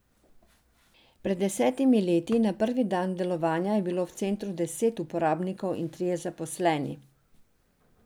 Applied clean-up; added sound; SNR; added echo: none; none; none; none.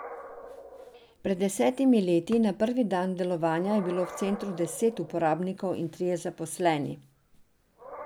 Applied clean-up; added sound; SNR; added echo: none; Animal; 18 dB; none.